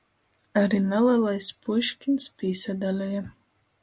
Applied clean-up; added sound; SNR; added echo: none; none; none; none.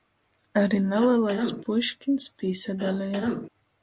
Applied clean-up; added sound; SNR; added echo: none; Cough; 7 dB; none.